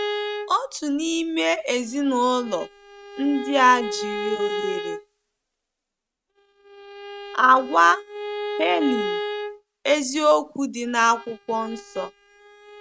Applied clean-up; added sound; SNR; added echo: neural mask model RNNoise.